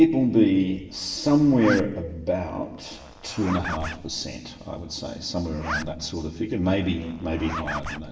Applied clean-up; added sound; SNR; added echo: none; Zipper (clothing); 13 dB; reverberation time 1.2 s.